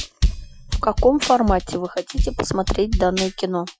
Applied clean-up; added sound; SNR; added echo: classical method Wiener filter.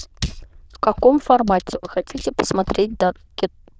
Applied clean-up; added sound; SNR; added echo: neural diffusion model UNIVERSE++.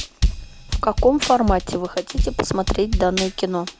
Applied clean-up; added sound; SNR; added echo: none; Drum kit; 3 dB; none.